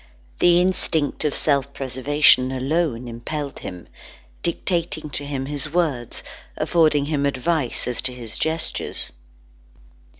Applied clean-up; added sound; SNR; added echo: none; none; none; none.